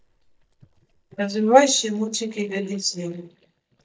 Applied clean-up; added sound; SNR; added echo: neural mask model DeepFilterNet 3.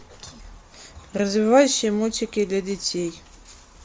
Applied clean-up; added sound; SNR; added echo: none; none; none; none.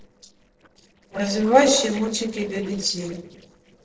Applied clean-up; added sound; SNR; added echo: neural separator model SepFormer DNS4.